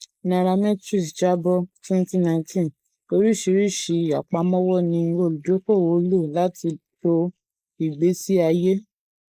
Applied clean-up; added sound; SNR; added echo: neural mask model Resemble Enhance denoiser.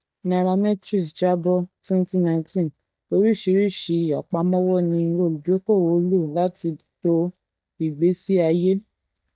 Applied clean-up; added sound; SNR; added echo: neural mask model DeepFilterNet 3.